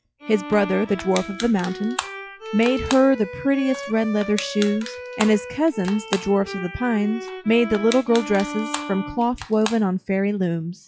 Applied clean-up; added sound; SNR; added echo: classical method log-MMSE.